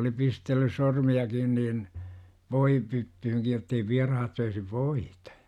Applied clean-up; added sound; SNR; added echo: none; none; none; none.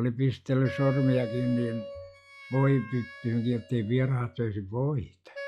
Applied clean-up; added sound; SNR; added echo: classical method log-MMSE.